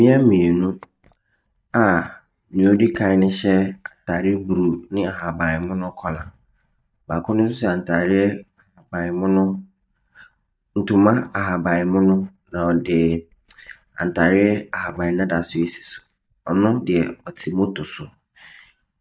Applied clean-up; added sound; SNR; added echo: neural mask model DeepFilterNet 3.